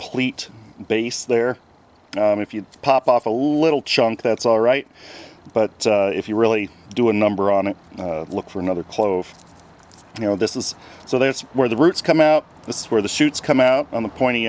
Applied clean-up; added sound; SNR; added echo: none; none; none; none.